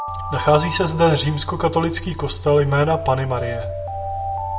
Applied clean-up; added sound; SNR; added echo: none; Alarm; 11 dB; none.